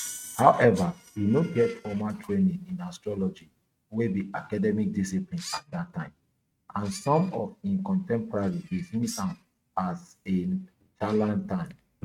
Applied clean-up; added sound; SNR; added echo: neural mask model RNNoise.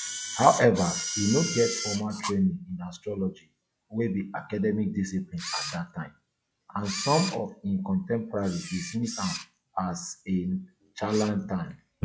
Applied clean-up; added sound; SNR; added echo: classical method log-MMSE.